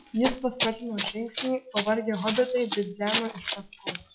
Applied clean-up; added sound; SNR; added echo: classical method log-MMSE.